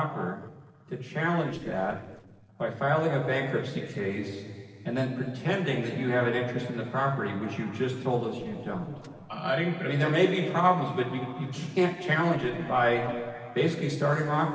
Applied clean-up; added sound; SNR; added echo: neural separator model SepFormer DNS4.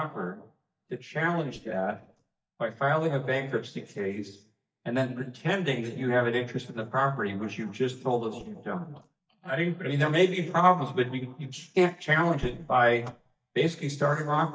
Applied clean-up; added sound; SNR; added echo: neural mask model DeepFilterNet 3.